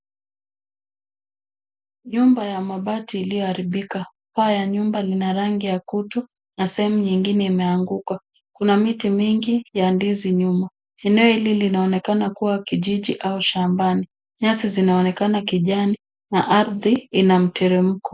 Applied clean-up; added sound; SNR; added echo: none; none; none; none.